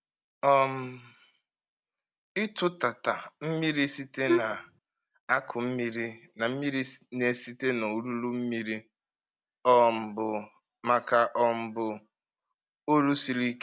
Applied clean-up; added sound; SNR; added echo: none; Wind instrument, woodwind instrument; -1 dB; none.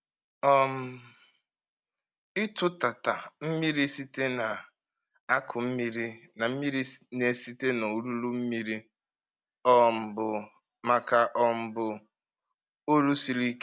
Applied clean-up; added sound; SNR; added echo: none; none; none; none.